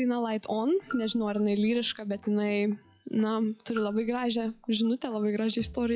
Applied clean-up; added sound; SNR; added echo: classical method log-MMSE.